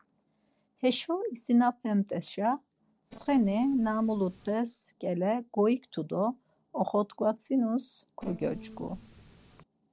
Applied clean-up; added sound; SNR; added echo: neural separator model SepFormer DNS4.